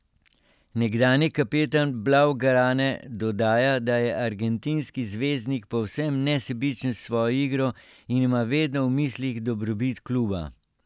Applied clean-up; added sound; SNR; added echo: none; none; none; none.